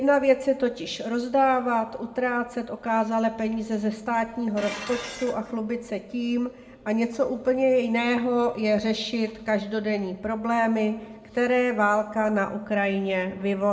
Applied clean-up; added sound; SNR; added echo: none; Dishes, pots, and pans; 17 dB; reverberation time 0.5 s.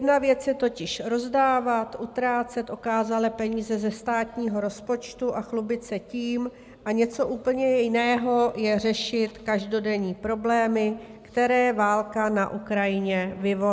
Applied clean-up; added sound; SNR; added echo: none; none; none; none.